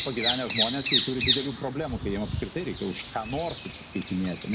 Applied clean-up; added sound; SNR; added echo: none; Bird vocalization, bird call, bird song; -1 dB; none.